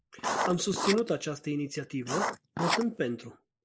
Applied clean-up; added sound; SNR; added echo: neural mask model Resemble Enhance denoiser.